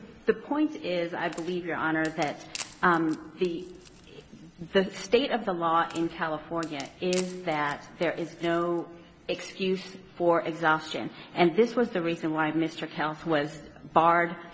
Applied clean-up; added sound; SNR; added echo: none; Wood; 18 dB; none.